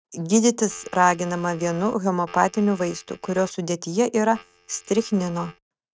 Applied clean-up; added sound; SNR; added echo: neural mask model RNNoise.